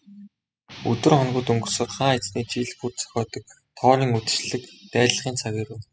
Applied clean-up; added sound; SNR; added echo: classical method spectral subtraction.